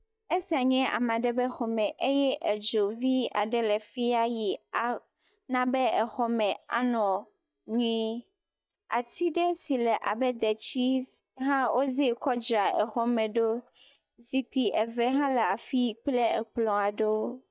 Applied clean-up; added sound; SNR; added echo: neural mask model DeepFilterNet 3.